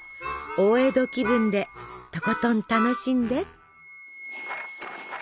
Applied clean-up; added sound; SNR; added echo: none; Wind instrument, woodwind instrument; 18 dB; none.